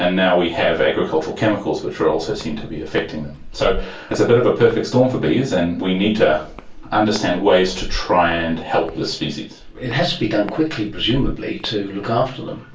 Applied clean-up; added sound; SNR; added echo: none; Walk, footsteps; 13 dB; reverberation time 0.2 s.